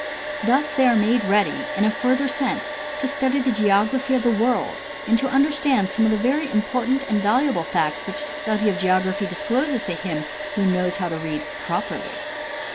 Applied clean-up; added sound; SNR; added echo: none; Domestic sounds, home sounds; 8 dB; none.